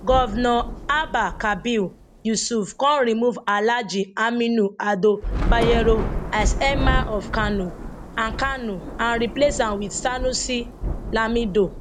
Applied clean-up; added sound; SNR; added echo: none; Thunder / Rain; 5 dB; none.